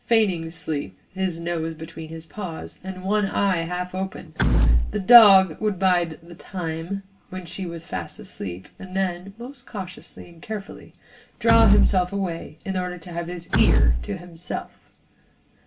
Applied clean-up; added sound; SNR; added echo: none; Door / Wood; -2 dB; reverberation time 0.2 s.